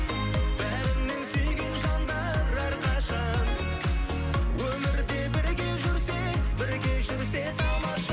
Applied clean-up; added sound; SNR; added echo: none; none; none; none.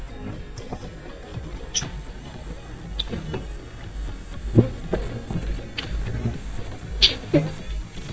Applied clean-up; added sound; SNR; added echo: neural mask model DeepFilterNet 3.